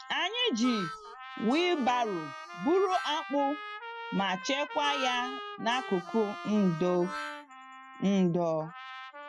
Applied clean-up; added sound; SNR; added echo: classical method Wiener filter.